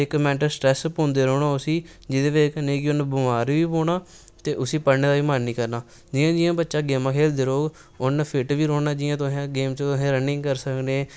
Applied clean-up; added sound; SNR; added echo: none; none; none; none.